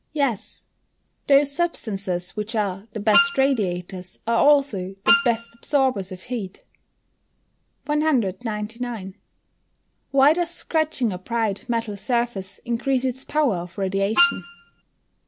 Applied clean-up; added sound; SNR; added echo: none; Wind instrument, woodwind instrument; 0 dB; none.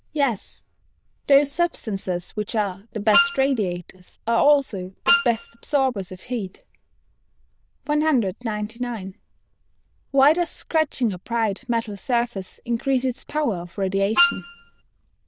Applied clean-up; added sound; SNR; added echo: neural diffusion model UNIVERSE++.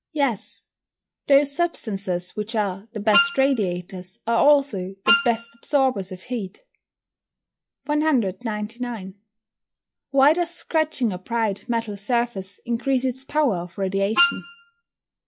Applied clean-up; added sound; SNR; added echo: classical method log-MMSE.